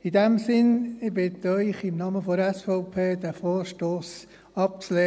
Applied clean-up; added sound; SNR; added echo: none; none; none; none.